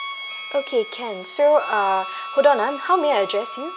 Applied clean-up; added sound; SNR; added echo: none; Harmonica; 11 dB; none.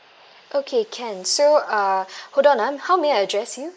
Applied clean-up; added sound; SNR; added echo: neural mask model Resemble Enhance denoiser.